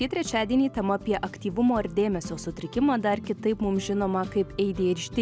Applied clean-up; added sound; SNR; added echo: none; none; none; none.